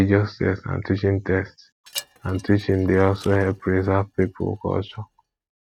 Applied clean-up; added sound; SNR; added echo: neural mask model RNNoise.